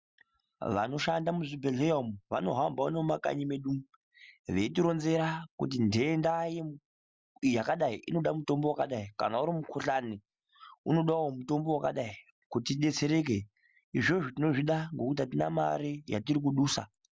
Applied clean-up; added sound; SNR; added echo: none; none; none; none.